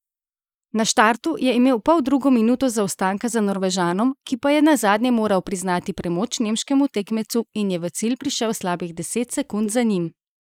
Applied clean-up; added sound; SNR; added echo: neural mask model Resemble Enhance denoiser.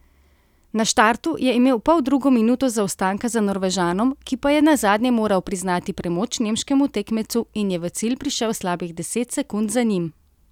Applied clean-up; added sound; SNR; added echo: none; none; none; none.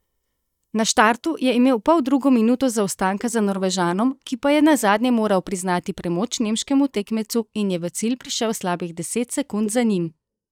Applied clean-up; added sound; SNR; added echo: neural mask model DeepFilterNet 3.